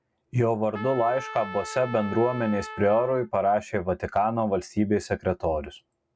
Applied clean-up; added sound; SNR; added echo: none; Trumpet; 13 dB; none.